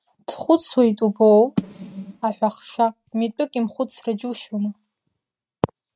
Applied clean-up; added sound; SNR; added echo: neural mask model RNNoise.